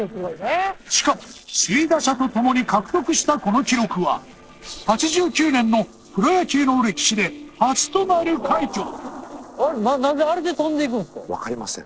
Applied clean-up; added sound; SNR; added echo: neural separator model SepFormer DNS4.